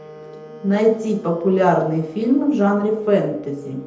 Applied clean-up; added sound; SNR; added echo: none; Wind instrument, woodwind instrument; 20 dB; reverberation time 0.7 s.